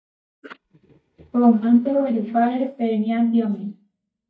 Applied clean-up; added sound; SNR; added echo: neural mask model DeepFilterNet 3.